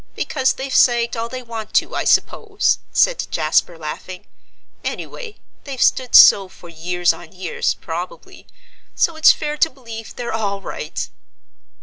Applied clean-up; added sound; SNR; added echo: none; none; none; none.